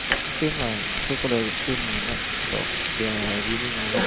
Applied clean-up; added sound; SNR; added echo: none; Frying (food); -3 dB; none.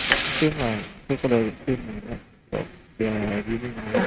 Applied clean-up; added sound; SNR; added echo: neural mask model RNNoise.